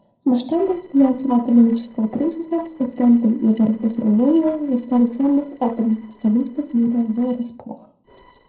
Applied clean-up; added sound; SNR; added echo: neural separator model SepFormer DNS4.